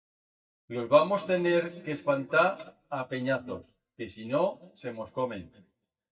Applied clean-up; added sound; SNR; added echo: neural mask model DeepFilterNet 3.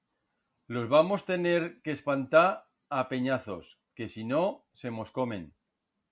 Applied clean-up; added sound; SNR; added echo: none; none; none; none.